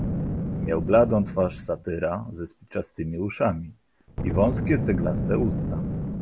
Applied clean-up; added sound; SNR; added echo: none; Boom; 3 dB; none.